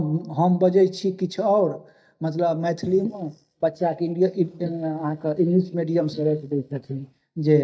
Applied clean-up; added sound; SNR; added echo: neural mask model DeepFilterNet 3.